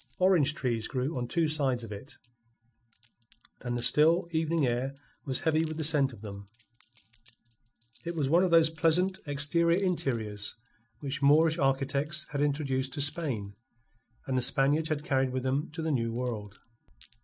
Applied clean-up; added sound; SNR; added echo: none; Wind chime; 14 dB; none.